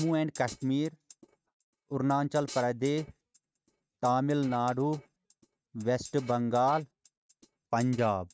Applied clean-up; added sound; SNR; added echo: neural mask model RNNoise.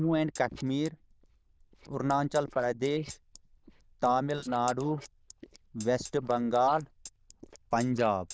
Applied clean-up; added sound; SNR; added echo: neural diffusion model UNIVERSE++.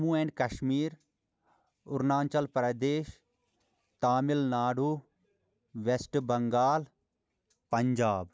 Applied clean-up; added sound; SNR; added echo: none; none; none; none.